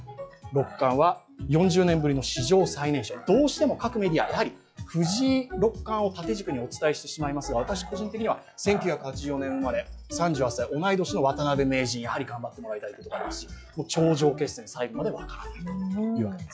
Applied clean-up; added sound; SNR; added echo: classical method log-MMSE.